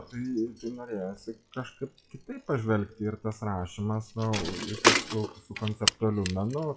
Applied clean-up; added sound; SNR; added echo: classical method WPE with log-MMSE.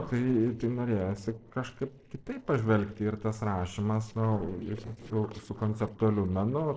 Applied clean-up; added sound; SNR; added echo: neural separator model SepFormer DNS4.